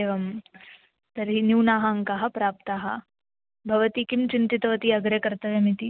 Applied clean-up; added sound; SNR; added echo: none; none; none; none.